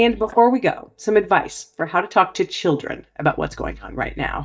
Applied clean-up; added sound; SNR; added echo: neural mask model DeepFilterNet 3.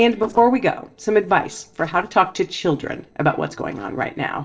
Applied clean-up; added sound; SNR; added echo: neural separator model SepFormer DNS4.